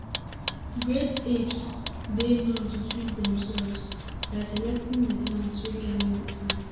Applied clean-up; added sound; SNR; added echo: none; Vehicle; 3 dB; reverberation time 1.0 s.